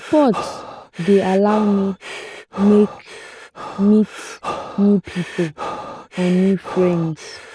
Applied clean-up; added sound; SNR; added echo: none; Breathing; 13 dB; none.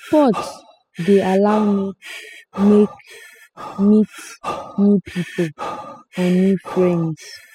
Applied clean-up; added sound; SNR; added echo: classical method spectral subtraction.